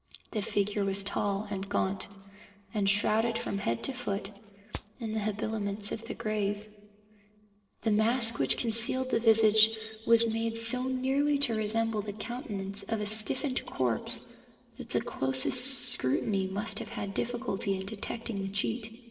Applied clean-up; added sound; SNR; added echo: neural separator model SepFormer DNS4.